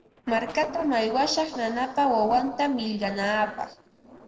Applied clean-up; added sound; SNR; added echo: neural separator model SepFormer DNS4.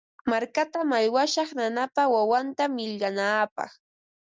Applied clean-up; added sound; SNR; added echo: none; none; none; none.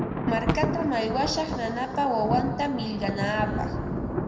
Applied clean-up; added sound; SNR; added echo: none; Thunder; 1 dB; reverberation time 1.7 s.